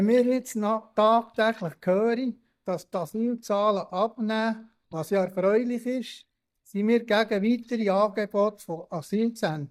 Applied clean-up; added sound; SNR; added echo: neural mask model DeepFilterNet 3.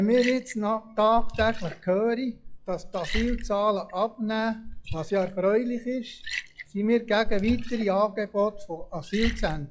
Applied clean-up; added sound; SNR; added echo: classical method log-MMSE.